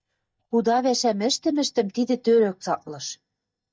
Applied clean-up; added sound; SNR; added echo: neural mask model DeepFilterNet 3.